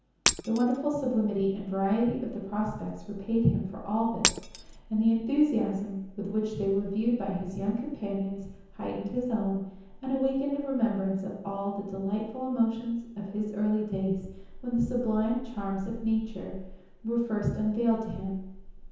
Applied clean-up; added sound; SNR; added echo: none; Shatter; 4 dB; reverberation time 0.9 s.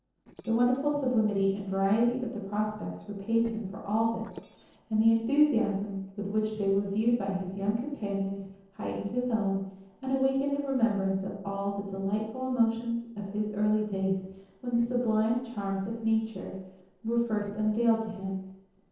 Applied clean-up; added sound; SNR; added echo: neural separator model SepFormer DNS4.